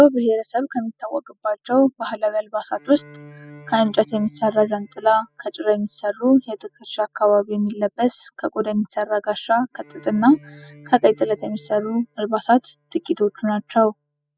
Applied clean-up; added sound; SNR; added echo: classical method spectral subtraction.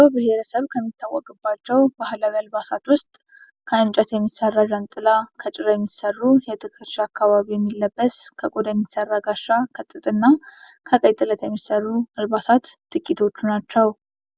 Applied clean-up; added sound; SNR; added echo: none; none; none; none.